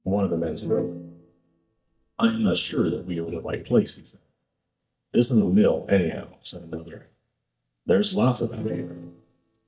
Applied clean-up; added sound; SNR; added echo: neural mask model DeepFilterNet 3.